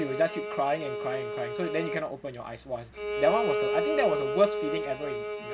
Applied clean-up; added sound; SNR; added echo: none; Bowed string instrument; 2 dB; none.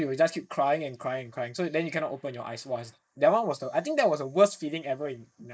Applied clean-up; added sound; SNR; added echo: neural mask model Resemble Enhance denoiser.